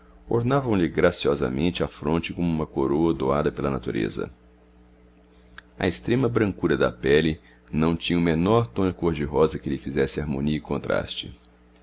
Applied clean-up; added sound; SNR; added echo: none; none; none; none.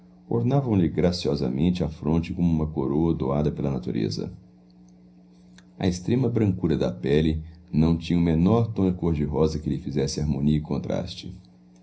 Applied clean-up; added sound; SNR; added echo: none; none; none; reverberation time 0.4 s.